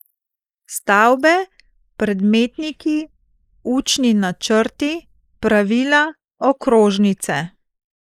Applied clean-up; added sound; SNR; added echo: neural mask model Resemble Enhance denoiser.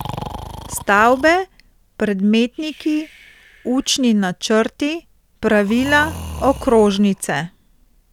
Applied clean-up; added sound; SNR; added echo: none; Breathing; 16 dB; none.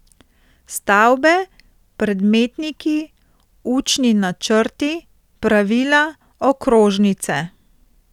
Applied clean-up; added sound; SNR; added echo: none; none; none; none.